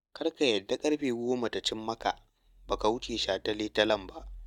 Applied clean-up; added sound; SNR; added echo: neural mask model DeepFilterNet 3.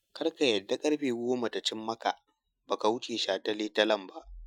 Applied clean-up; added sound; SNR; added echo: classical method Wiener filter.